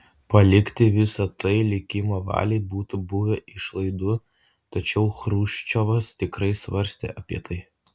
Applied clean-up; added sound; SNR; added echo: none; none; none; none.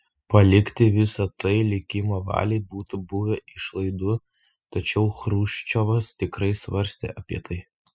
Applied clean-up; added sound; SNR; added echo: classical method spectral subtraction.